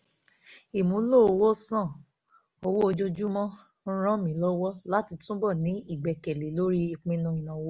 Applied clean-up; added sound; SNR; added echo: none; none; none; none.